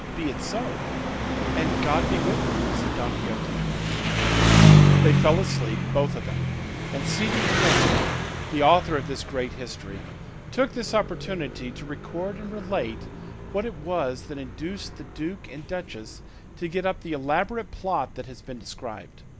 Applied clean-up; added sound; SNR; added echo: none; Engine; -4 dB; none.